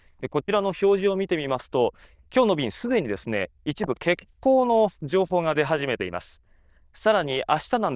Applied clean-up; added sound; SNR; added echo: neural diffusion model UNIVERSE++.